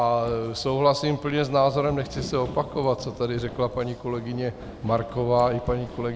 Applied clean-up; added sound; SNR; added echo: none; Run; 15 dB; none.